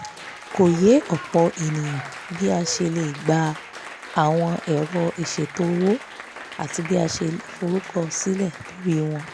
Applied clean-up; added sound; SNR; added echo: none; Applause; 14 dB; none.